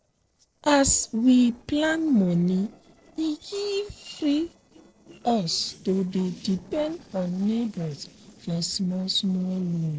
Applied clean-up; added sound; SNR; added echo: neural separator model SepFormer DNS4.